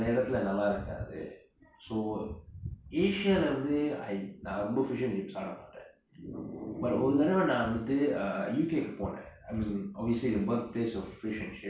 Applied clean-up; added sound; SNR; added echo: none; none; none; none.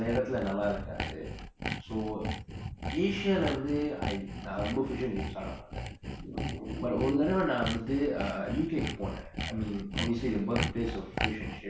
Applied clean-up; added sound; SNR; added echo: none; Sawing; 5 dB; none.